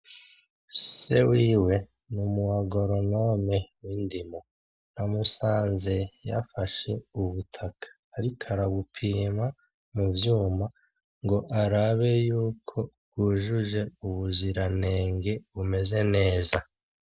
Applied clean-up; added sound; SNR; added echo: none; none; none; none.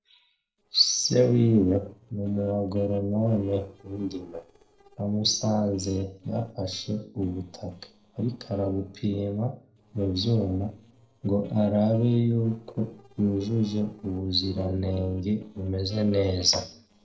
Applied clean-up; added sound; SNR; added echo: neural separator model SepFormer DNS4.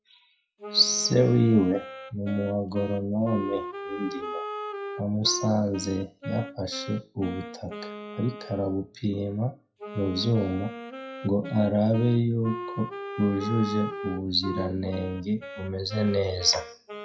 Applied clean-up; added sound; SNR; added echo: classical method WPE with log-MMSE.